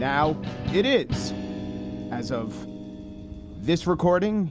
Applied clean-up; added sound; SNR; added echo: none; Thunder; 19 dB; none.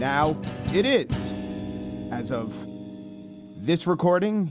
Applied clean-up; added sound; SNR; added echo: none; none; none; none.